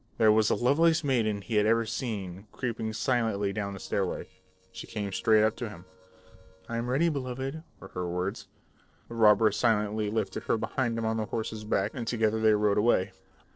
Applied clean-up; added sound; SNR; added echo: neural separator model SepFormer DNS4.